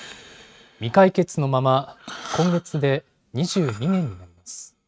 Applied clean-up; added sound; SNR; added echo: neural mask model RNNoise.